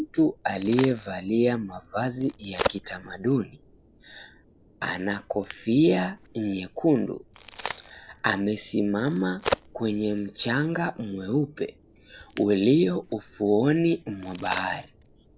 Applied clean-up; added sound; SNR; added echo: none; Crack; 13 dB; none.